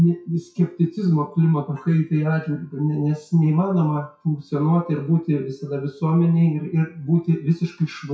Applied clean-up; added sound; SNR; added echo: classical method WPE with log-MMSE.